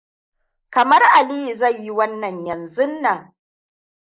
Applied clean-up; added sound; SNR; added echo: neural mask model Resemble Enhance denoiser.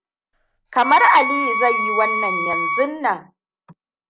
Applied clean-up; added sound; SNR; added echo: none; Wind instrument, woodwind instrument; 2 dB; none.